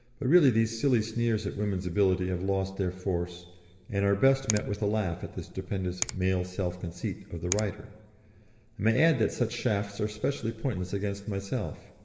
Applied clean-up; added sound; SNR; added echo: none; Finger snapping; 12 dB; reverberation time 2.4 s.